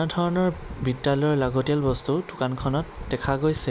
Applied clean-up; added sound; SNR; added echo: none; none; none; none.